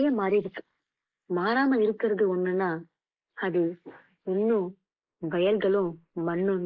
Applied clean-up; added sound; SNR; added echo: neural mask model Resemble Enhance denoiser.